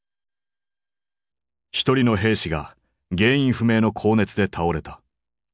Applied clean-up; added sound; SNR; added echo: none; none; none; none.